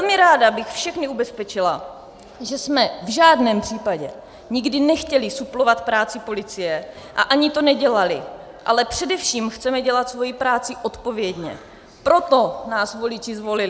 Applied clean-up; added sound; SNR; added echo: none; none; none; none.